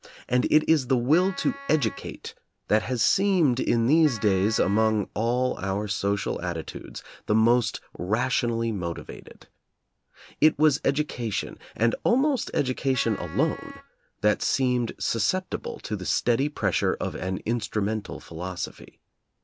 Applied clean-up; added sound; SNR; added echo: none; Wind instrument, woodwind instrument; 17 dB; none.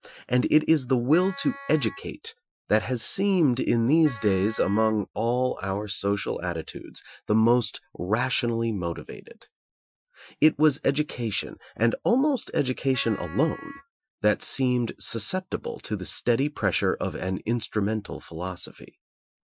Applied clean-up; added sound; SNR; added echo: classical method Wiener filter.